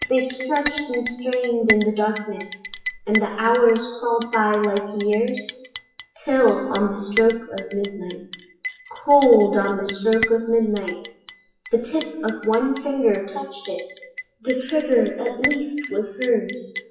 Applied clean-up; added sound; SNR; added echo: classical method WPE with log-MMSE.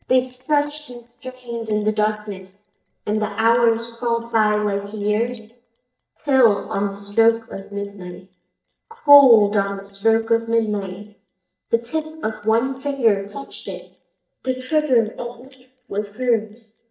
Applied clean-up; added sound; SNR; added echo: neural mask model DeepFilterNet 3.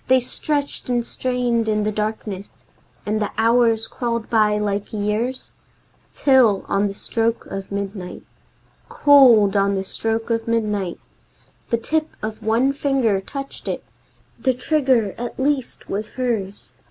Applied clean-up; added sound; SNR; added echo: none; none; none; none.